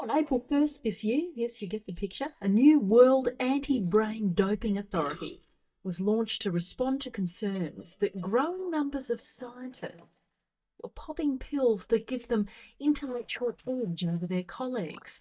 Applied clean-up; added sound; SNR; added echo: neural mask model DeepFilterNet 3.